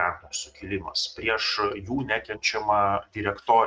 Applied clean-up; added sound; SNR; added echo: neural mask model RNNoise.